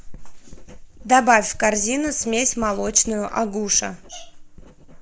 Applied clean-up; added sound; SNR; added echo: none; Writing; 16 dB; none.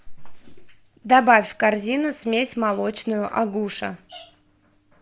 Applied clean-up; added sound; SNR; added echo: none; none; none; none.